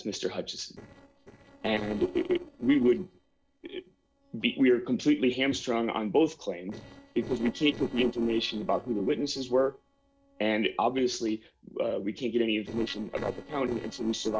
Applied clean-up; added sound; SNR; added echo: neural separator model SepFormer DNS4.